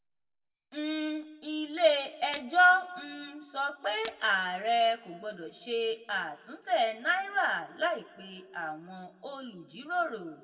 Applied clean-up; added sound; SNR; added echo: none; Shatter; 19 dB; reverberation time 1.2 s.